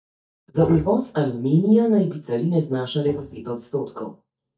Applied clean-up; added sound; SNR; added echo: neural mask model DeepFilterNet 3.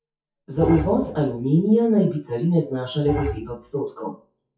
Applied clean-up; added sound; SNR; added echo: classical method WPE with log-MMSE.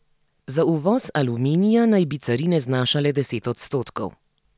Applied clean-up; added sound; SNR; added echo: none; none; none; none.